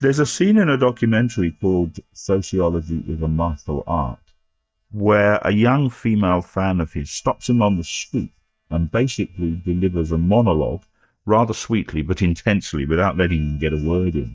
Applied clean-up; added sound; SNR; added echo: neural mask model DeepFilterNet 3.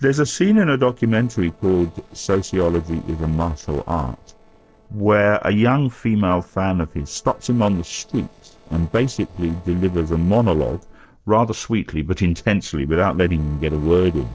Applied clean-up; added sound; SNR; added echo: neural separator model SepFormer DNS4.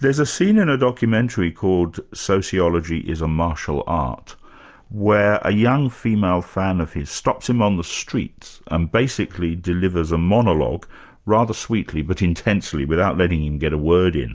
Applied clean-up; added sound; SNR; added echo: none; none; none; none.